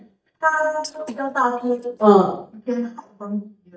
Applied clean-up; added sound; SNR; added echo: neural mask model DeepFilterNet 3.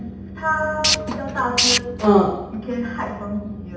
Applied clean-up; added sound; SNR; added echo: none; Tools; 1 dB; reverberation time 0.8 s.